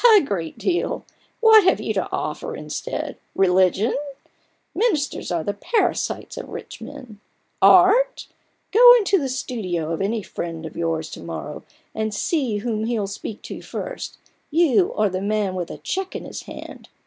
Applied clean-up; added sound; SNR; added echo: none; none; none; none.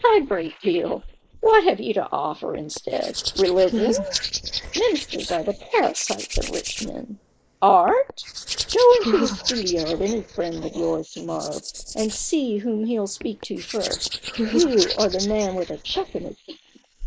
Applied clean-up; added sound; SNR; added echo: neural mask model Resemble Enhance denoiser.